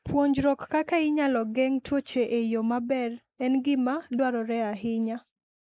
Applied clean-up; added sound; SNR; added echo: neural mask model Resemble Enhance denoiser.